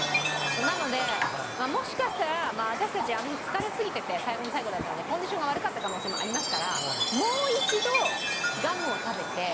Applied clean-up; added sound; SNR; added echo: none; Raindrop + Chime; 0 dB; none.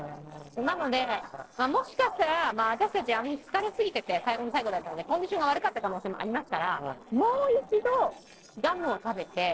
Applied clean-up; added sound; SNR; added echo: neural separator model SepFormer DNS4.